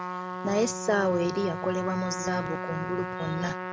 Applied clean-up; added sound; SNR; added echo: none; Trumpet; 5 dB; none.